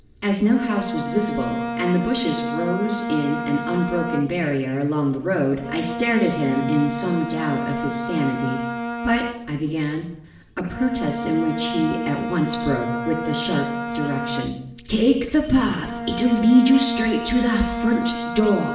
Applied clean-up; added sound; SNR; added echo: none; Bowed string instrument; 6 dB; reverberation time 0.8 s.